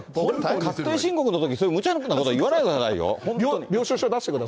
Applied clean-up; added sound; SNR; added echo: none; none; none; none.